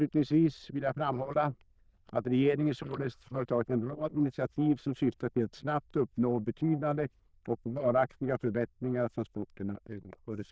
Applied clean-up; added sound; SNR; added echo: neural diffusion model UNIVERSE++.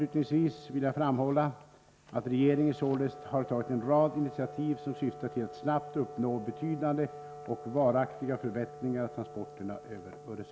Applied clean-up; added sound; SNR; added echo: none; Wind instrument, woodwind instrument; 16 dB; none.